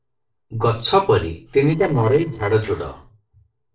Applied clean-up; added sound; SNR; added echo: neural separator model SepFormer DNS4.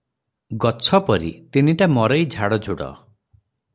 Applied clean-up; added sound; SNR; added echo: none; none; none; none.